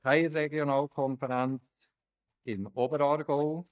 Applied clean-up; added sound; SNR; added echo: neural mask model DeepFilterNet 3.